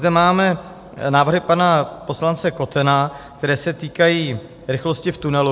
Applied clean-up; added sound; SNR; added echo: none; none; none; none.